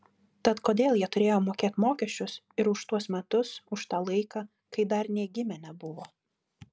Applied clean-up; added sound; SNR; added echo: none; none; none; none.